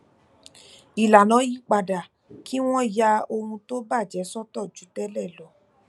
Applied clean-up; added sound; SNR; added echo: none; none; none; none.